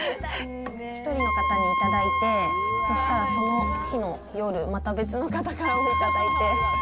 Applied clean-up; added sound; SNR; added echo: none; Wind instrument, woodwind instrument; -2 dB; none.